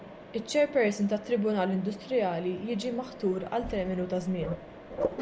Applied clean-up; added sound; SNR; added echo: none; Mechanisms; 11 dB; none.